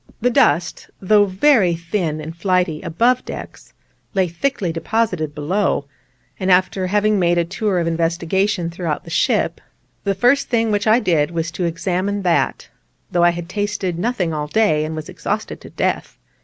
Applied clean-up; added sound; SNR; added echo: none; none; none; none.